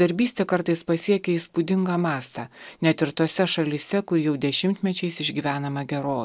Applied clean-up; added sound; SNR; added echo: none; none; none; none.